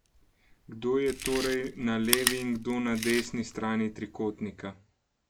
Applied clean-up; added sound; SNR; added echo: none; Chewing, mastication; 7 dB; none.